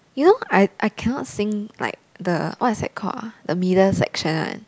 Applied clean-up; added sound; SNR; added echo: none; none; none; none.